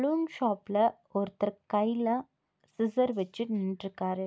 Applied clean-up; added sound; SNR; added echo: none; none; none; none.